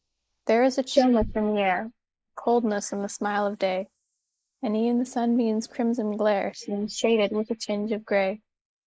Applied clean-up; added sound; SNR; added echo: neural mask model Resemble Enhance denoiser.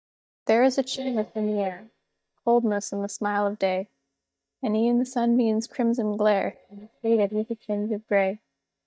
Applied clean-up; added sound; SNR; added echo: neural mask model DeepFilterNet 3.